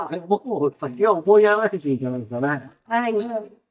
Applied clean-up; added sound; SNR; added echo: neural mask model DeepFilterNet 3.